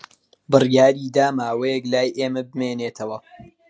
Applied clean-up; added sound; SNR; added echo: none; none; none; none.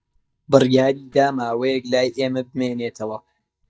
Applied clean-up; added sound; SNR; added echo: neural mask model DeepFilterNet 3.